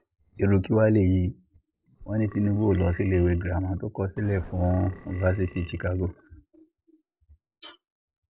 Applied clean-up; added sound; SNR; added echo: neural separator model SepFormer DNS4.